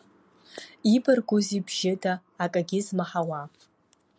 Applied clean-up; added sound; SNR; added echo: none; none; none; none.